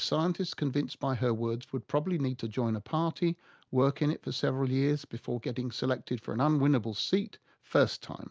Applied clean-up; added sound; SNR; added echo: none; none; none; none.